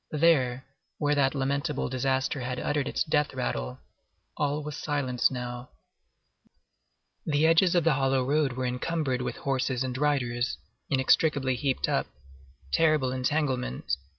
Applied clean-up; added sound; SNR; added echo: none; none; none; none.